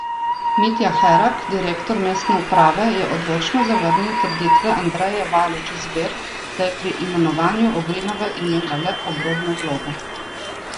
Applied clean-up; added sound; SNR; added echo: none; Train; 2 dB; none.